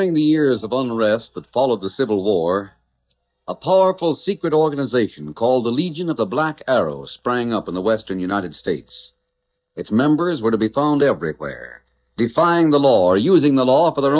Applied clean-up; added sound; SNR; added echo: neural mask model DeepFilterNet 3.